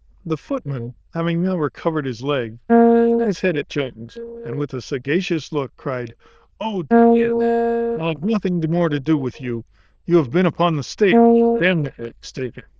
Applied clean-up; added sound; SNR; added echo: neural diffusion model UNIVERSE++.